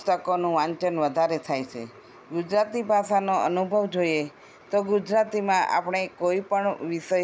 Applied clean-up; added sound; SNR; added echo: none; none; none; none.